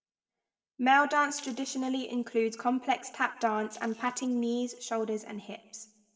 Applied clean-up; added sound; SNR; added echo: neural separator model SepFormer DNS4.